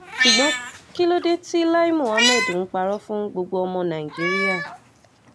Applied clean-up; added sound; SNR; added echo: none; Meow; 3 dB; none.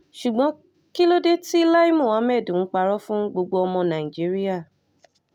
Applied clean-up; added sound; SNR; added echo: none; none; none; none.